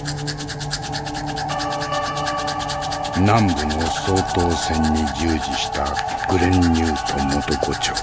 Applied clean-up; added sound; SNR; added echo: none; Domestic sounds, home sounds; 10 dB; none.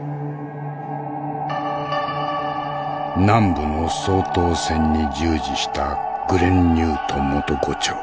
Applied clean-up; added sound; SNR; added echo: none; none; none; none.